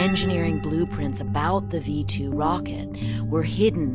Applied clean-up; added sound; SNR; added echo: none; Bell; 17 dB; none.